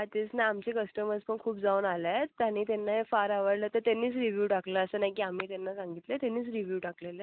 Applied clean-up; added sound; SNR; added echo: none; none; none; none.